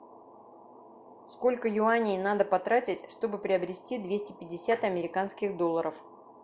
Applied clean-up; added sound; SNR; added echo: none; none; none; none.